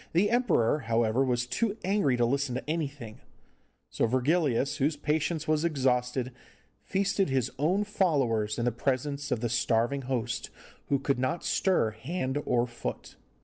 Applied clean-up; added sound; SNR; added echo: none; none; none; none.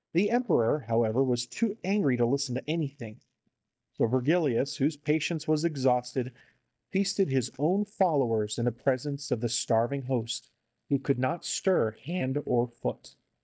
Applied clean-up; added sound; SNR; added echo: neural mask model DeepFilterNet 3.